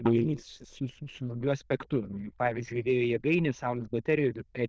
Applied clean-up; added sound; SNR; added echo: neural diffusion model UNIVERSE++.